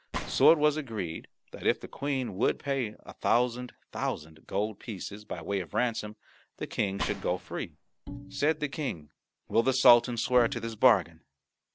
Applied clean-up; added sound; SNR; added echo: none; Gunshot, gunfire + Bowed string instrument; 14 dB; none.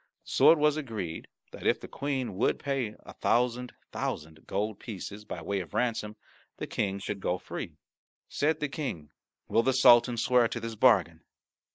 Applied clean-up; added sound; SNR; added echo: neural mask model Resemble Enhance denoiser.